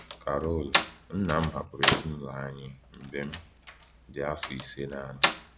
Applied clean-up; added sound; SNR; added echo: none; Slam; -5 dB; none.